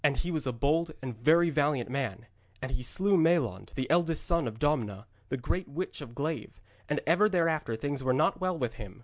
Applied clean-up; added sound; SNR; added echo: none; none; none; none.